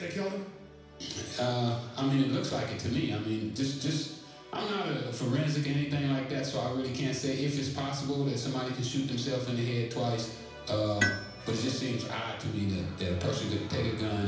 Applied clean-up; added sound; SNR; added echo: none; Tools; 8 dB; reverberation time 0.9 s.